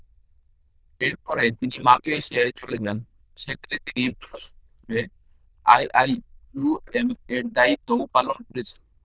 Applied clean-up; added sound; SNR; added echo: neural diffusion model UNIVERSE++.